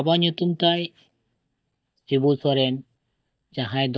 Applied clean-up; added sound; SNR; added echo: neural mask model DeepFilterNet 3.